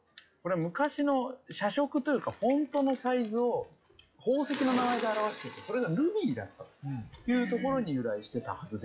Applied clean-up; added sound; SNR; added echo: classical method log-MMSE.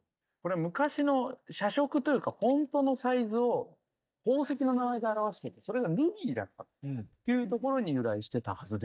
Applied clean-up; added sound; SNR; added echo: neural mask model DeepFilterNet 3.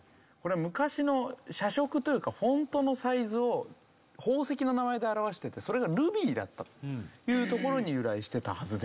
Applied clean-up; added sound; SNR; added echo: none; none; none; none.